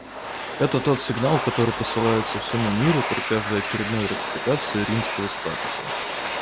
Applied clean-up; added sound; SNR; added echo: none; Domestic sounds, home sounds; 4 dB; none.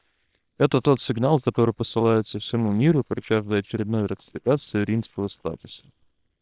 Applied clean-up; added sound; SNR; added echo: neural separator model SepFormer WHAM!.